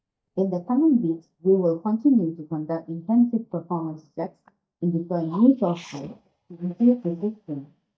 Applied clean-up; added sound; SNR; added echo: neural mask model DeepFilterNet 3.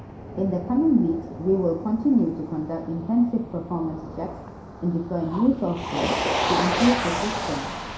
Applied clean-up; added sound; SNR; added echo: none; Motor vehicle (road); 5 dB; reverberation time 0.5 s.